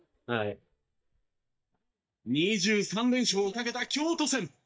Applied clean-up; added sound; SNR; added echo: neural mask model DeepFilterNet 3.